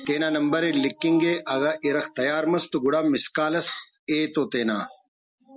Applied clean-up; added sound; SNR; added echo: none; none; none; none.